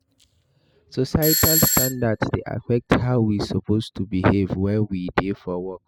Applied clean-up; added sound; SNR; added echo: classical method spectral subtraction.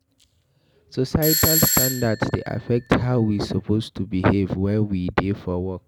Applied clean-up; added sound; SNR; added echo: none; Doorbell; 3 dB; none.